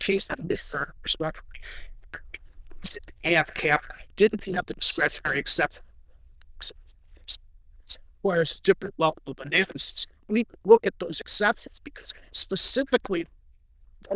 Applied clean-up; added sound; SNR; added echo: neural diffusion model UNIVERSE++.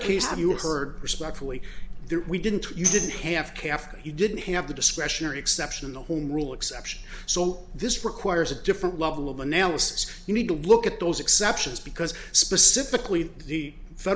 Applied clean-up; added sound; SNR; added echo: none; Tambourine; 6 dB; none.